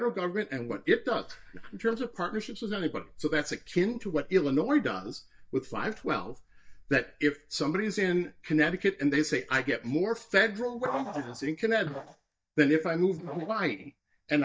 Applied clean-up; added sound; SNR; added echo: neural mask model DeepFilterNet 3.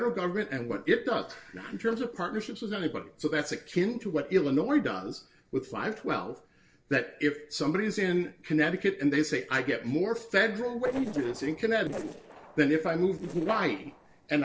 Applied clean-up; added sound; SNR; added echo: neural separator model SepFormer DNS4.